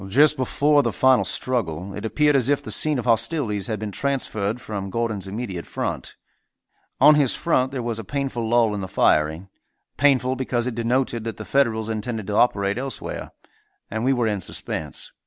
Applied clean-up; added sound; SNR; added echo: none; none; none; none.